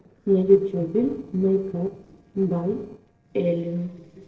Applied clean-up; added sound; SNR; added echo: neural separator model SepFormer DNS4.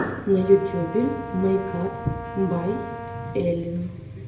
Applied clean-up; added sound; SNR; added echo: none; Brass instrument; 12 dB; reverberation time 0.8 s.